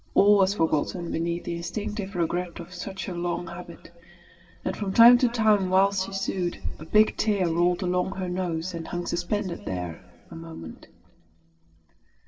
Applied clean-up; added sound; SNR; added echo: none; none; none; reverberation time 2.5 s.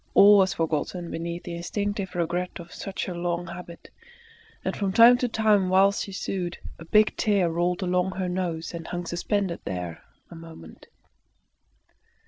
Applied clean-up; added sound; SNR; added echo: none; none; none; none.